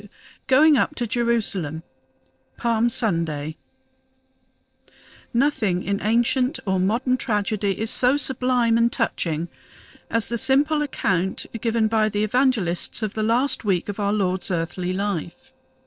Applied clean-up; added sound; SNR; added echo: neural separator model SepFormer DNS4.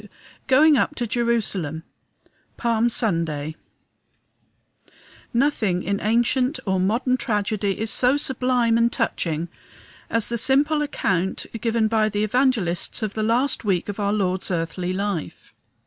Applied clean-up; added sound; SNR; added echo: none; none; none; none.